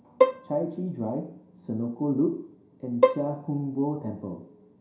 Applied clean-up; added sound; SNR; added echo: none; Bowed string instrument; -2 dB; reverberation time 0.5 s.